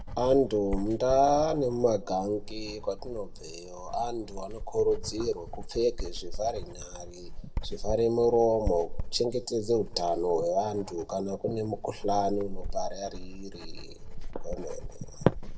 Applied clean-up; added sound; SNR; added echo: none; Writing; 7 dB; reverberation time 0.7 s.